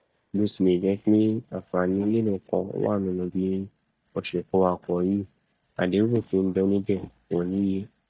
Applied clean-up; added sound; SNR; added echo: neural mask model DeepFilterNet 3.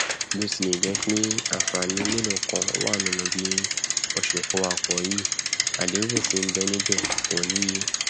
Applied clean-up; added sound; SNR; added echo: none; Bicycle; -4 dB; none.